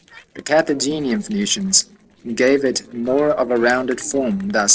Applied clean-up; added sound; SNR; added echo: neural separator model SepFormer DNS4.